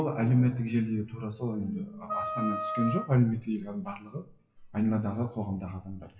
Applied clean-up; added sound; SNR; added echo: classical method WPE with log-MMSE.